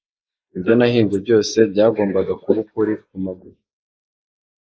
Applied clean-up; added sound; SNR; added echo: neural mask model Resemble Enhance denoiser.